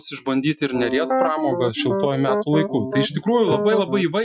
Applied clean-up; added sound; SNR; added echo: classical method Wiener filter.